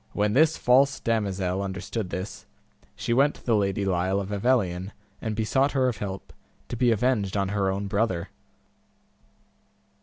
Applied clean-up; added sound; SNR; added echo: none; none; none; none.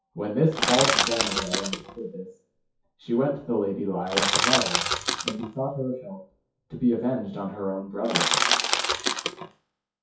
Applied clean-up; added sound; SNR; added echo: classical method WPE with log-MMSE.